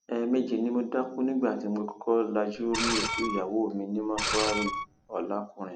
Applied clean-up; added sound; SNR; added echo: none; Screech; 3 dB; none.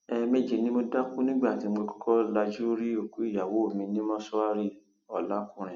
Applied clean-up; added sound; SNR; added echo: none; none; none; none.